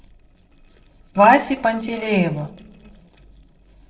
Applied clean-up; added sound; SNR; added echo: neural separator model SepFormer DNS4.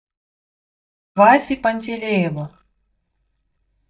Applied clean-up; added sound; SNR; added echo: neural mask model DeepFilterNet 3.